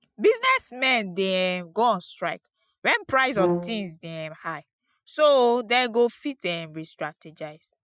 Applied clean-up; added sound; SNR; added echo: classical method Wiener filter.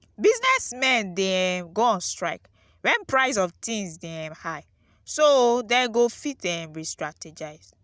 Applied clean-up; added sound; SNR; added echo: none; none; none; none.